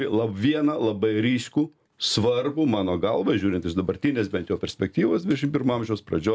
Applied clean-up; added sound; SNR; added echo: none; none; none; none.